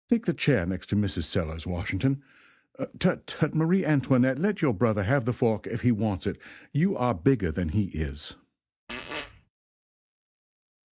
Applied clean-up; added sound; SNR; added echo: neural mask model DeepFilterNet 3.